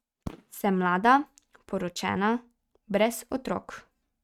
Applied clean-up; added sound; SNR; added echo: neural mask model RNNoise.